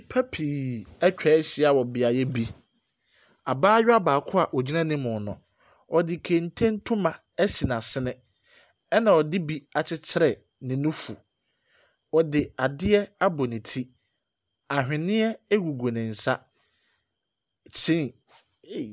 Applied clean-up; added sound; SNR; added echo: none; none; none; none.